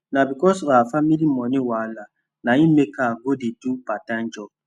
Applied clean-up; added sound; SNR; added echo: none; none; none; none.